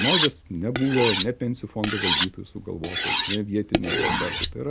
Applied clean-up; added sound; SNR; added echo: none; Cutlery, silverware; 0 dB; none.